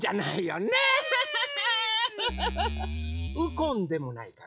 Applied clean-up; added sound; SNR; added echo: classical method log-MMSE.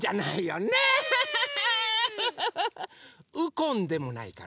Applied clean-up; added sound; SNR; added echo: none; none; none; none.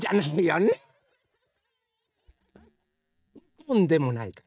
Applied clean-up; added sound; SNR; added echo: neural mask model DeepFilterNet 3.